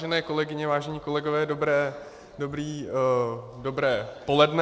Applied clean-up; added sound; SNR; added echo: none; none; none; none.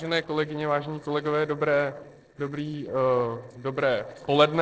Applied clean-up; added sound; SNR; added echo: neural separator model SepFormer DNS4.